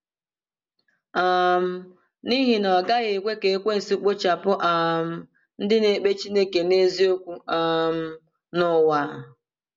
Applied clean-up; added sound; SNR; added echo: none; none; none; none.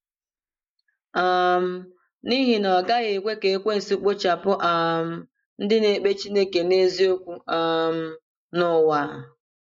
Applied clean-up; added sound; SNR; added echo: neural mask model Resemble Enhance denoiser.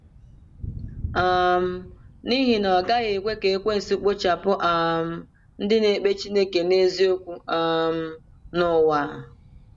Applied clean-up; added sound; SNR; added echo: none; Thunder; 19 dB; none.